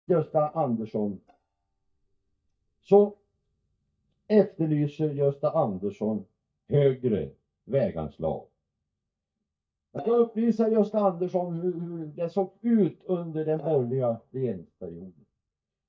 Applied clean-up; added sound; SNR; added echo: neural mask model DeepFilterNet 3.